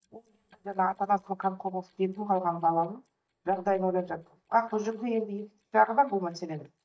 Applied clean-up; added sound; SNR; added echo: neural mask model DeepFilterNet 3.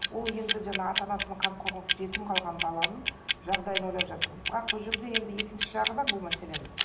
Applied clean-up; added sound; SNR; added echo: none; Clock; -4 dB; reverberation time 0.7 s.